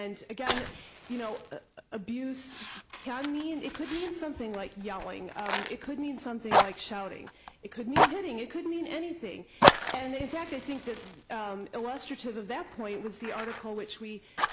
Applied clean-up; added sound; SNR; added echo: none; Fire; -4 dB; none.